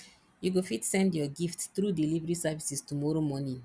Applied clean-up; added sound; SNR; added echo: none; none; none; none.